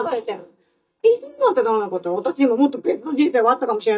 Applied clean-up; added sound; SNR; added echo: neural mask model DeepFilterNet 3.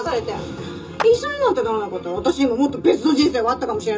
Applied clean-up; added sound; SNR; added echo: none; Clapping; 14 dB; reverberation time 0.2 s.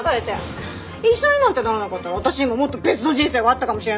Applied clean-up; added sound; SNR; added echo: none; none; none; none.